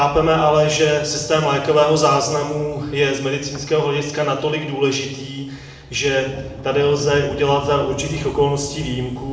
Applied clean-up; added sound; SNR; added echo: none; Sliding door; 18 dB; reverberation time 0.9 s.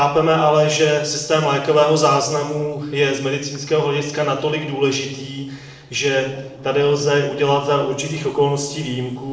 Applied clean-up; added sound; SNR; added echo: neural separator model SepFormer DNS4.